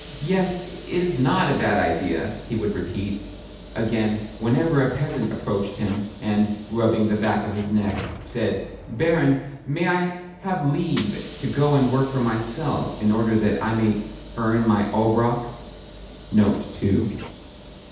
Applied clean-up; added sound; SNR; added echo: none; Sliding door / Hiss; 11 dB; reverberation time 0.8 s.